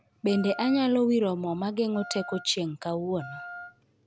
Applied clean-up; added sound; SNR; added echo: none; Wind instrument, woodwind instrument; 15 dB; none.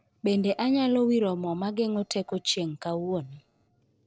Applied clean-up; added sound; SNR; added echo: neural separator model SepFormer DNS4.